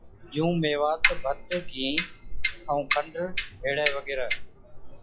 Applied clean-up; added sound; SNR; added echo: classical method log-MMSE.